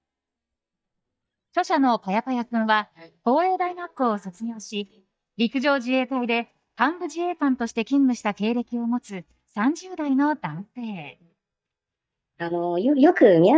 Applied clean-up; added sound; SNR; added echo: neural mask model DeepFilterNet 3.